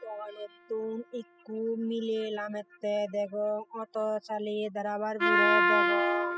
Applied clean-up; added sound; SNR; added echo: classical method spectral subtraction.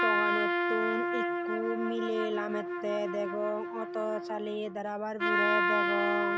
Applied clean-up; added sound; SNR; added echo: none; Trumpet; -4 dB; none.